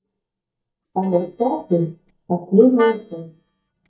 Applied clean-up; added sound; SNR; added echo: neural mask model DeepFilterNet 3.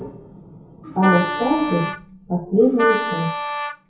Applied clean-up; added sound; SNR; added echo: classical method WPE with log-MMSE.